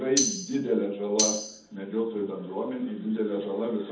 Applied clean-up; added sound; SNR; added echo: none; Tambourine; 0 dB; reverberation time 0.7 s.